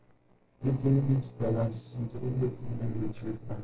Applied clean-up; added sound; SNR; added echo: neural separator model SepFormer DNS4.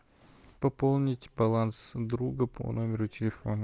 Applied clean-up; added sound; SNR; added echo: none; none; none; none.